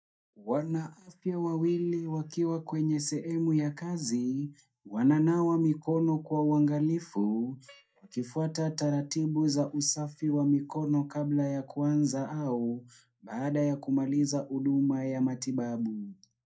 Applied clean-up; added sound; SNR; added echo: neural mask model DeepFilterNet 3.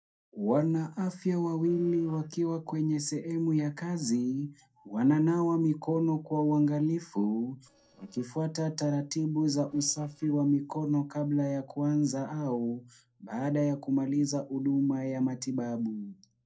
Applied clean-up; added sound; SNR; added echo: neural separator model SepFormer DNS4.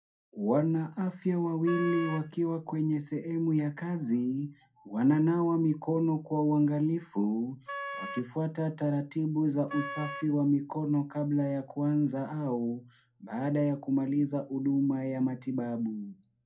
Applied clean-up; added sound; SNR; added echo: none; Wind instrument, woodwind instrument; 11 dB; reverberation time 0.2 s.